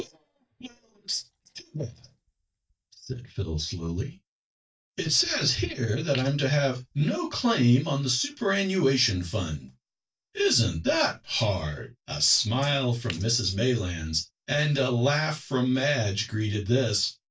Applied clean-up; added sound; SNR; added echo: neural mask model DeepFilterNet 3.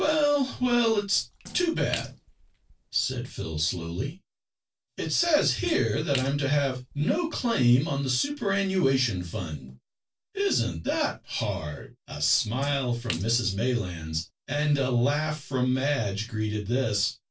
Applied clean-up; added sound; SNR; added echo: neural separator model SepFormer DNS4.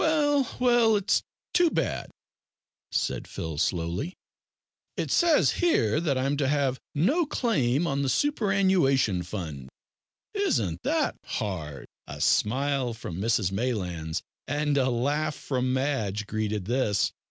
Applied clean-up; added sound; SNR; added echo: none; none; none; none.